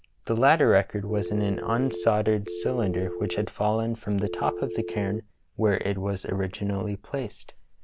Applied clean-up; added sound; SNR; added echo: none; Telephone; 7 dB; none.